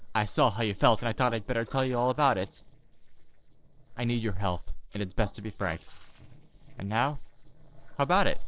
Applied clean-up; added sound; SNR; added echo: neural separator model SepFormer DNS4.